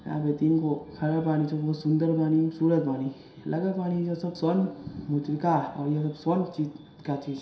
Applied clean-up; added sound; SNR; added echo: none; none; none; reverberation time 0.7 s.